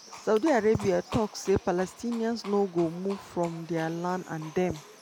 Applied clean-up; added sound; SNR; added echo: none; Livestock, farm animals, working animals; 18 dB; none.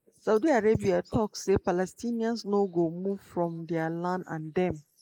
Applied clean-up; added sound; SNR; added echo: neural mask model Resemble Enhance denoiser.